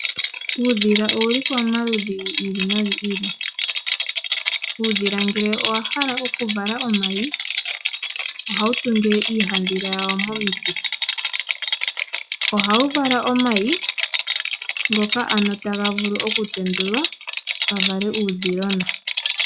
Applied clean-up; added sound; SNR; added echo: classical method log-MMSE.